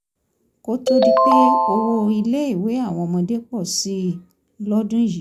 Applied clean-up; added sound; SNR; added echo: none; Ringtone; -4 dB; none.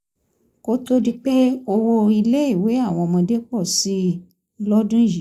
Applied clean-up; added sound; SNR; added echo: neural mask model Resemble Enhance denoiser.